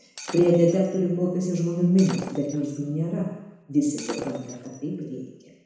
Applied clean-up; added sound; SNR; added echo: none; Shatter; 17 dB; reverberation time 1.0 s.